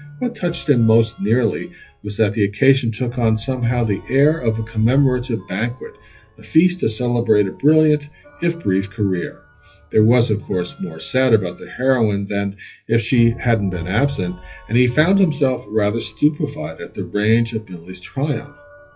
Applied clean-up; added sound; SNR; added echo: classical method WPE with log-MMSE.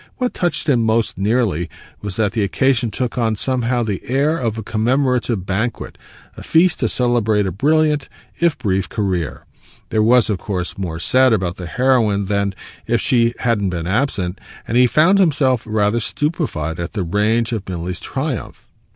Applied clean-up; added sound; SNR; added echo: none; none; none; none.